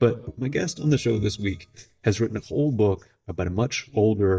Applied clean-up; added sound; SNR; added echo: neural mask model DeepFilterNet 3.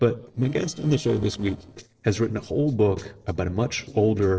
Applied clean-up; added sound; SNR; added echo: neural separator model SepFormer DNS4.